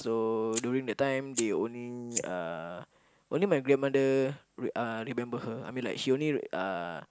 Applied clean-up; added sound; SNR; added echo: neural mask model Resemble Enhance denoiser.